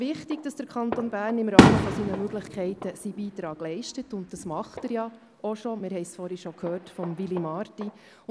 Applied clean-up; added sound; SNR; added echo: none; Fireworks; -3 dB; none.